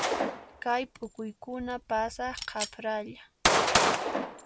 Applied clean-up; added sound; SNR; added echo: none; Gunshot, gunfire; -4 dB; none.